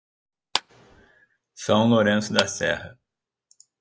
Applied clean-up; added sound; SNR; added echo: none; Clapping; 9 dB; none.